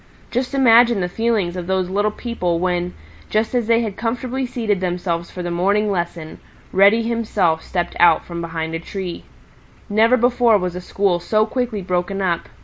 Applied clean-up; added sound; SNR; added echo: none; none; none; none.